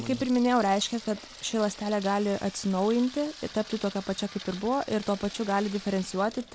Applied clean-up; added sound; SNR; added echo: none; Sink (filling or washing) / Water tap, faucet; 17 dB; none.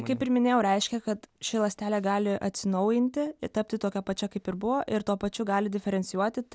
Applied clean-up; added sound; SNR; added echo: none; none; none; none.